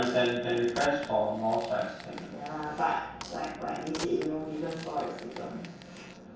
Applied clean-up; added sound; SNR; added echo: none; Crack; 15 dB; reverberation time 0.7 s.